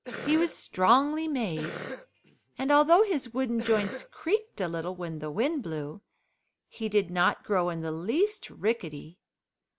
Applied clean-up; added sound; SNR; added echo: none; Cough; 12 dB; none.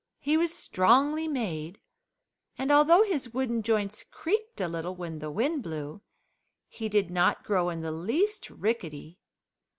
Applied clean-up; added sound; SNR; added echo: none; none; none; none.